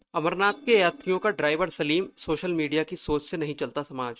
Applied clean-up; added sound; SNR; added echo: neural mask model RNNoise.